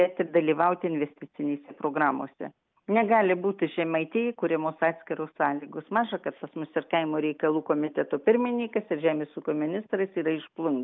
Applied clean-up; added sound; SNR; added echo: none; none; none; none.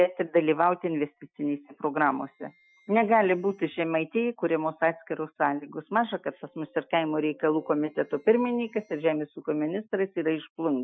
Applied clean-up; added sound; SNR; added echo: classical method Wiener filter.